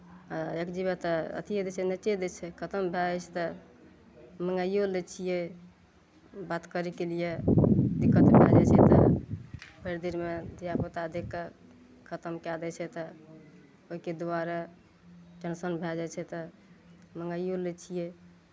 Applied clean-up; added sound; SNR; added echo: none; none; none; none.